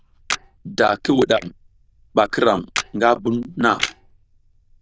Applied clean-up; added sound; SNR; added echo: neural diffusion model UNIVERSE++.